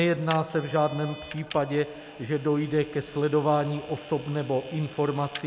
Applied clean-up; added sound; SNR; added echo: none; Vehicle; 18 dB; none.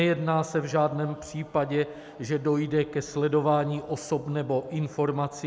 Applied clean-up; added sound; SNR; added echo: none; none; none; none.